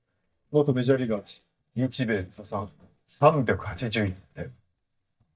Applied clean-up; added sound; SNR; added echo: neural mask model DeepFilterNet 3.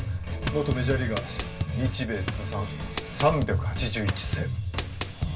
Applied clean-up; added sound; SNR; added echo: none; Drum kit; 4 dB; reverberation time 0.1 s.